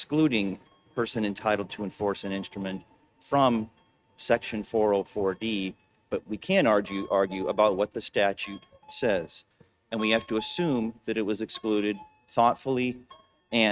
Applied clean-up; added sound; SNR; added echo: neural mask model RNNoise.